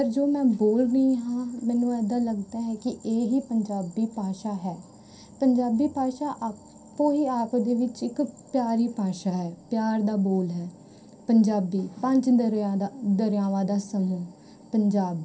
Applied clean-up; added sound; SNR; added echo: none; none; none; reverberation time 0.3 s.